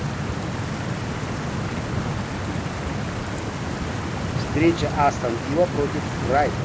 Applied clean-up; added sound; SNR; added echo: none; Stream; -1 dB; none.